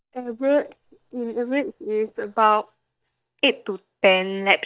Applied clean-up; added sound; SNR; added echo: neural mask model DeepFilterNet 3.